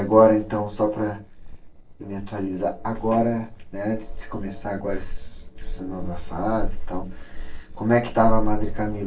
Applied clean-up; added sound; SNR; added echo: neural separator model SepFormer DNS4.